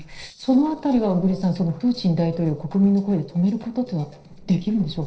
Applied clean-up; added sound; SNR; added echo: neural separator model SepFormer DNS4.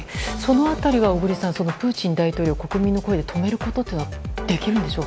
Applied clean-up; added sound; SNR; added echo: none; none; none; none.